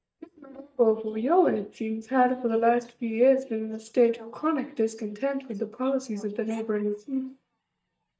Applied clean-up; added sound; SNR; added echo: neural mask model DeepFilterNet 3.